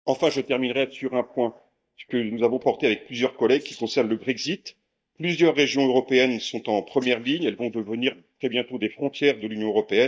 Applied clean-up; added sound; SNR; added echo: neural mask model DeepFilterNet 3.